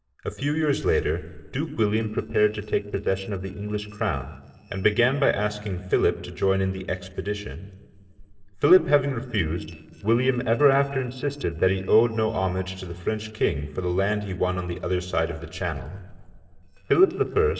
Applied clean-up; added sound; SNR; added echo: neural separator model SepFormer DNS4.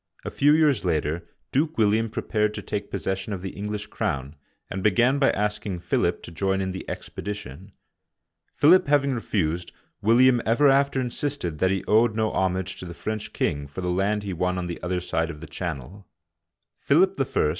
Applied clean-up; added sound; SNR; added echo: none; none; none; none.